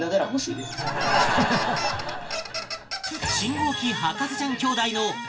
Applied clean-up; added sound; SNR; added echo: none; Squeak; 9 dB; reverberation time 0.3 s.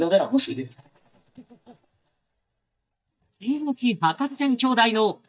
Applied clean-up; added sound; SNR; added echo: neural mask model DeepFilterNet 3.